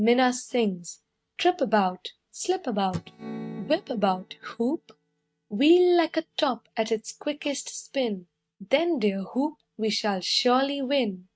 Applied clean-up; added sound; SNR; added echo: neural mask model RNNoise.